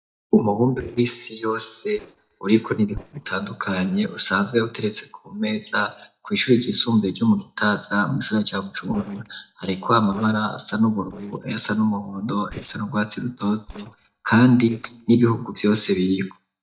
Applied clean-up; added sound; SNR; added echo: neural mask model DeepFilterNet 3.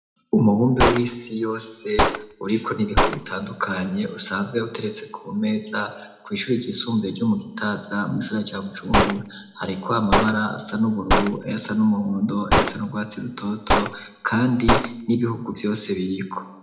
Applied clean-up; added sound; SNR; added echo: none; Gunshot, gunfire; 0 dB; reverberation time 0.6 s.